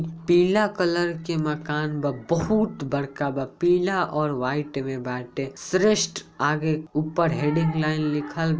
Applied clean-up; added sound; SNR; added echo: none; none; none; none.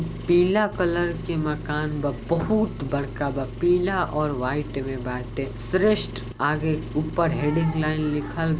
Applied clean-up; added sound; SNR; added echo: none; Engine; 10 dB; none.